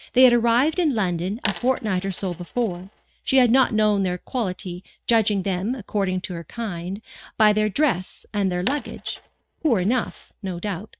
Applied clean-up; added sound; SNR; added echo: neural mask model RNNoise.